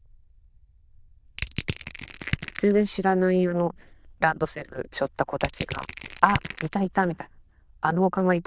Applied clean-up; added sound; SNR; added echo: neural diffusion model UNIVERSE++.